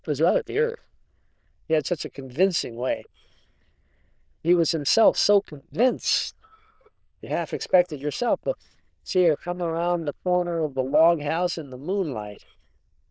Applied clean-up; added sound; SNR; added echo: neural diffusion model UNIVERSE++.